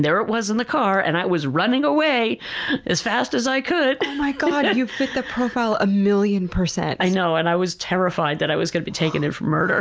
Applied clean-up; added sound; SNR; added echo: none; none; none; none.